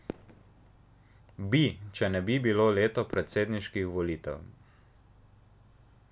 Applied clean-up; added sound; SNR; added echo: none; Fireworks; 20 dB; none.